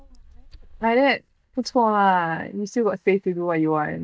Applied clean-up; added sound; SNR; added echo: neural mask model DeepFilterNet 3.